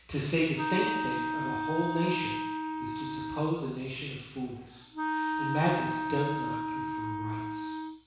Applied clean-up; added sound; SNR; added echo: none; Wind instrument, woodwind instrument; 1 dB; reverberation time 1.1 s.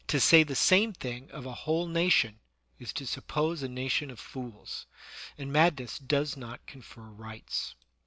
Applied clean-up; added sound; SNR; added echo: none; none; none; none.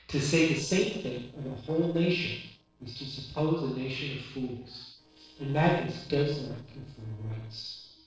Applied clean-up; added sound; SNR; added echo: neural separator model SepFormer DNS4.